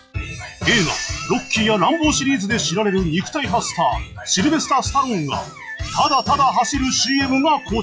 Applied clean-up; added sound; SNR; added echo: classical method log-MMSE.